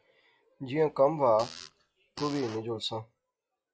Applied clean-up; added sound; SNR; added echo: classical method log-MMSE.